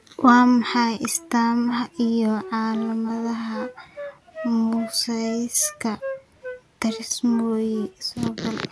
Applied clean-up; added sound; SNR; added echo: none; Wind instrument, woodwind instrument; 16 dB; none.